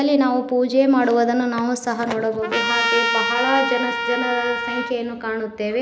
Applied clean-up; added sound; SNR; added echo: none; Trumpet; 3 dB; none.